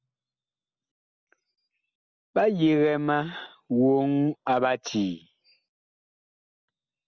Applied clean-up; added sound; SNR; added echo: none; none; none; none.